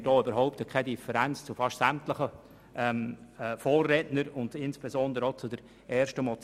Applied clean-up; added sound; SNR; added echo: none; none; none; none.